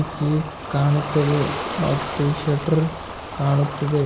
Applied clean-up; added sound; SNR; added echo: none; Ocean; 8 dB; none.